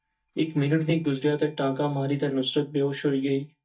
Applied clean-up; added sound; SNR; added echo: neural mask model DeepFilterNet 3.